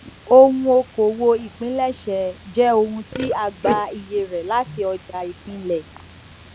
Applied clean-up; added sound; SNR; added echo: none; Burping, eructation; 15 dB; none.